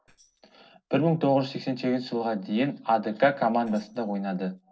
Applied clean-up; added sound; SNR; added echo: neural separator model SepFormer DNS4.